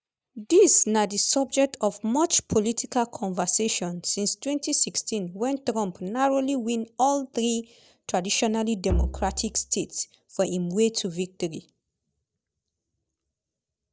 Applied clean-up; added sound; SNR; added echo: neural mask model DeepFilterNet 3.